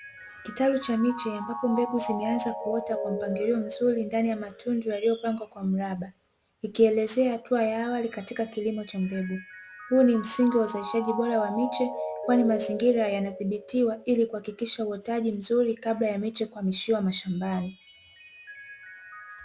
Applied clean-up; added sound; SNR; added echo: none; Mallet percussion; 11 dB; none.